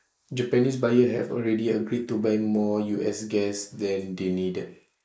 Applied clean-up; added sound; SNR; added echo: neural mask model Resemble Enhance denoiser.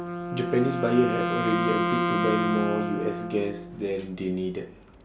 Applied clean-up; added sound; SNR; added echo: none; Wind instrument, woodwind instrument; 2 dB; none.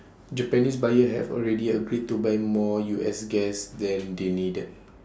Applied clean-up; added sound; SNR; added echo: none; none; none; none.